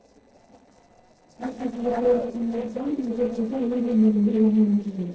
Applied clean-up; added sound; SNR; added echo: neural separator model SepFormer DNS4.